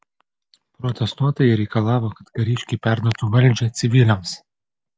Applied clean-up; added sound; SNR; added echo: none; none; none; none.